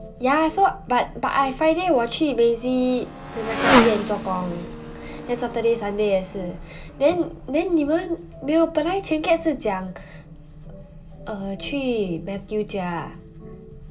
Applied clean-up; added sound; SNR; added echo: none; Motorcycle; 7 dB; reverberation time 0.2 s.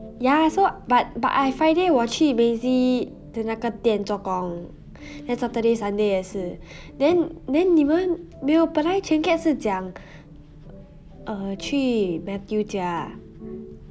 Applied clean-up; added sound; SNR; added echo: none; none; none; none.